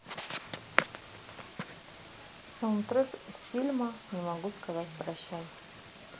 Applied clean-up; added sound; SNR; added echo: none; none; none; none.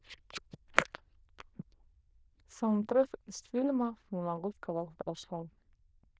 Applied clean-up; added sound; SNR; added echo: neural diffusion model UNIVERSE++.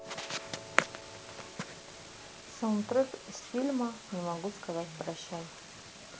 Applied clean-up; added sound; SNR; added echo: none; Piano; 19 dB; none.